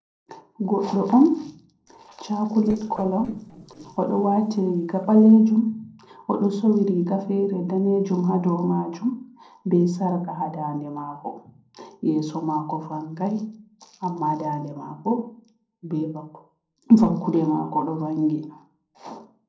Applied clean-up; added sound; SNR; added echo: neural separator model SepFormer DNS4.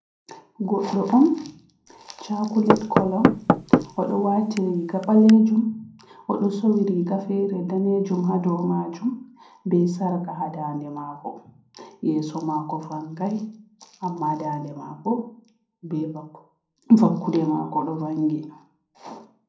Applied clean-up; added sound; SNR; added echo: none; Knock / Wood; 1 dB; reverberation time 0.5 s.